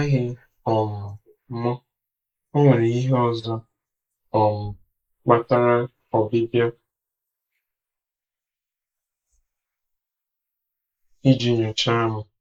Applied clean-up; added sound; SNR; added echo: neural mask model Resemble Enhance denoiser.